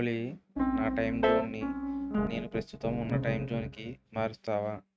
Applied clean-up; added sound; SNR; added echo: neural mask model RNNoise.